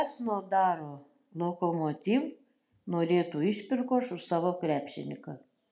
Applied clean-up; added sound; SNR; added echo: none; none; none; none.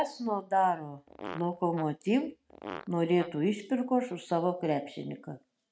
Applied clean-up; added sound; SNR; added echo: neural mask model RNNoise.